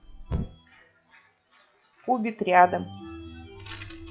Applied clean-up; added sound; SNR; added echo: classical method log-MMSE.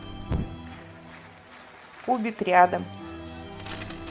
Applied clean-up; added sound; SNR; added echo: none; Organ + Coin (dropping); 13 dB; none.